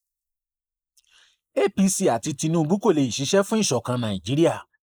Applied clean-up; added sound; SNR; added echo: neural mask model Resemble Enhance denoiser.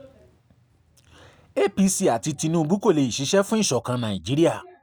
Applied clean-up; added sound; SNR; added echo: none; none; none; none.